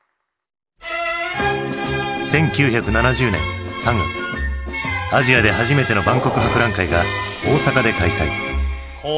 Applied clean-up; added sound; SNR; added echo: none; Train; 4 dB; none.